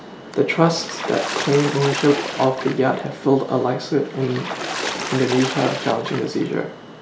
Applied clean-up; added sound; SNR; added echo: none; Water / Splash, splatter; 8 dB; none.